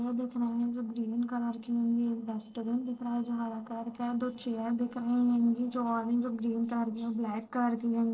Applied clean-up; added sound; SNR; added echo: neural separator model SepFormer DNS4.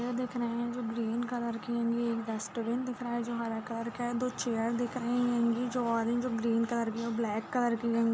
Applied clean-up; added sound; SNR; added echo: none; none; none; none.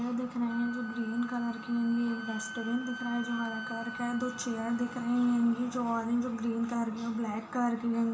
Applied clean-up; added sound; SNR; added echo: none; Wind instrument, woodwind instrument; 14 dB; reverberation time 0.4 s.